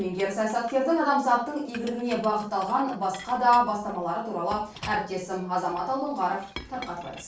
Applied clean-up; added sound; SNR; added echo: none; Chink, clink; 19 dB; reverberation time 0.3 s.